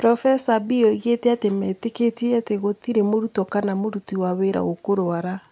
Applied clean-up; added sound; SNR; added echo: none; none; none; none.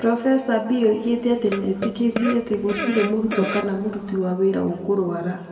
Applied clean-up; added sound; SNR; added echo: none; Fart; 9 dB; reverberation time 1.6 s.